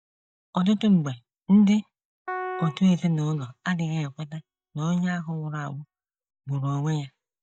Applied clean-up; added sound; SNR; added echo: neural mask model DeepFilterNet 3.